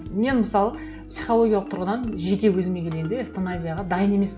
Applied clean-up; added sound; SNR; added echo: none; Marimba, xylophone; 16 dB; none.